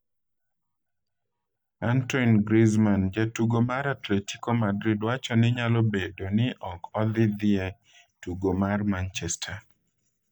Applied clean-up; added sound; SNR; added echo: neural mask model DeepFilterNet 3.